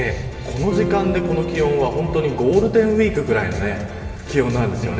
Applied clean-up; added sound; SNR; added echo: none; Electric guitar / Strum; 6 dB; reverberation time 2.9 s.